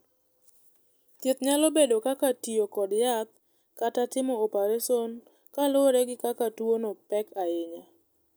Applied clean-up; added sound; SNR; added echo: none; none; none; none.